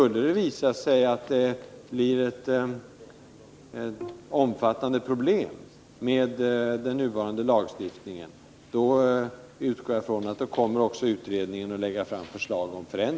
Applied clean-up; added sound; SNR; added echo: none; Bowed string instrument; 18 dB; none.